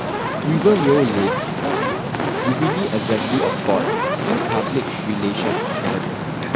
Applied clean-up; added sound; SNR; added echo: none; Fire; -1 dB; none.